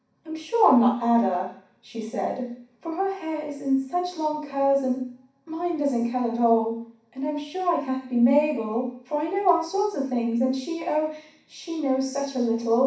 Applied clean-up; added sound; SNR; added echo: none; none; none; reverberation time 0.6 s.